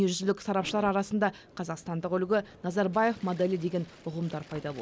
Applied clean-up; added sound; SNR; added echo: none; none; none; none.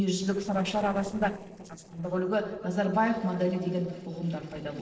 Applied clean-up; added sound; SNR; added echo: neural separator model SepFormer DNS4.